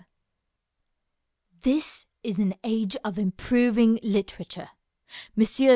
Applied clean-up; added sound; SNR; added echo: none; none; none; none.